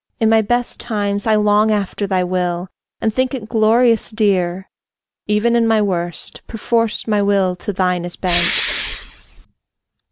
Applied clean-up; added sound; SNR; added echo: none; Respiratory sounds; 5 dB; none.